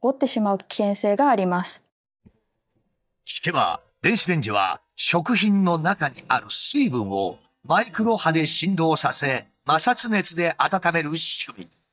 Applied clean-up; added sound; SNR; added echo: neural mask model DeepFilterNet 3.